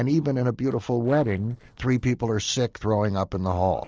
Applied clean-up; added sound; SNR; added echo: neural separator model SepFormer DNS4.